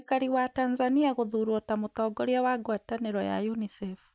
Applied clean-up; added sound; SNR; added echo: none; none; none; none.